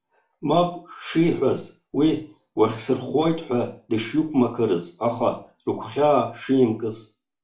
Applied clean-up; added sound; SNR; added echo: none; none; none; reverberation time 0.4 s.